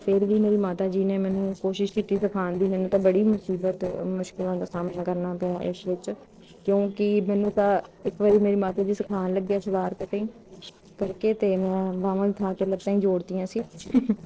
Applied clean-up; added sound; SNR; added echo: neural separator model SepFormer DNS4.